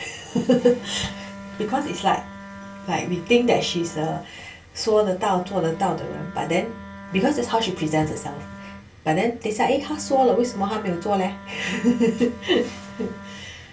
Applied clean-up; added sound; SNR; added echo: none; Wind instrument, woodwind instrument; 16 dB; reverberation time 0.2 s.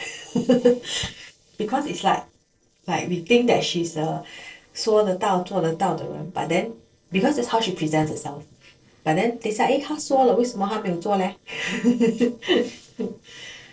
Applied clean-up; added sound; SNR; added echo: neural separator model SepFormer DNS4.